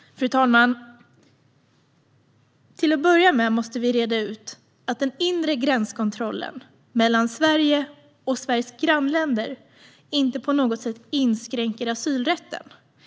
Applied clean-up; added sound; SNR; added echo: none; none; none; none.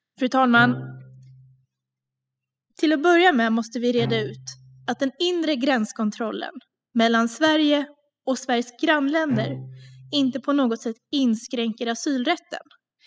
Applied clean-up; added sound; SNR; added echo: classical method spectral subtraction.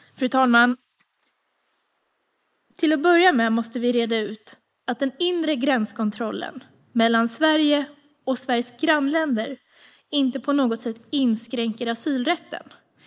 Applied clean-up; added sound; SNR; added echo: neural mask model Resemble Enhance denoiser.